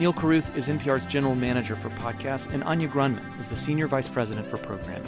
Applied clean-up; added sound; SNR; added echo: none; Bowed string instrument; 17 dB; none.